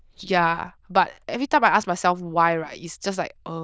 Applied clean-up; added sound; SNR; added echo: neural diffusion model UNIVERSE++.